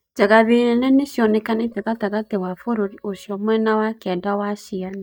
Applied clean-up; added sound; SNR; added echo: neural mask model DeepFilterNet 3.